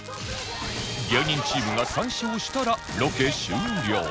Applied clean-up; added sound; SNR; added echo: none; Fireworks; 16 dB; none.